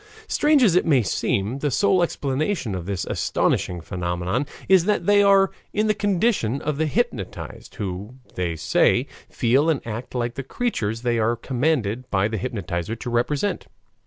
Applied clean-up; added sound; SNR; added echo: none; none; none; none.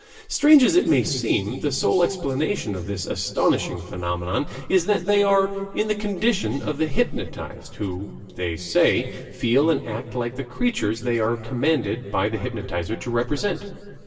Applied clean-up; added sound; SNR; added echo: none; none; none; reverberation time 1.7 s.